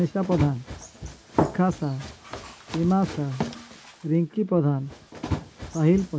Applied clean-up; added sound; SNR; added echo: none; Run; 8 dB; none.